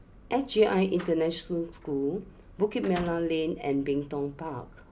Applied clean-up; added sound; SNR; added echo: none; Slam; 20 dB; none.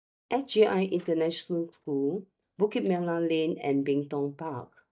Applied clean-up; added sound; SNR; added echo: neural mask model DeepFilterNet 3.